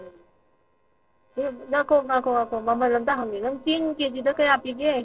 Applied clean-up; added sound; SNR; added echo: neural separator model SepFormer DNS4.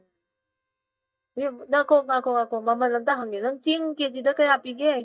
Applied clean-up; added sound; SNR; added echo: neural mask model DeepFilterNet 3.